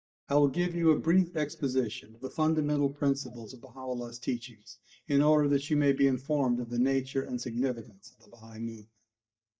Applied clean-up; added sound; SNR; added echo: neural mask model DeepFilterNet 3.